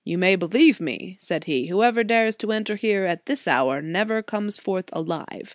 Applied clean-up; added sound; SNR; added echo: none; none; none; none.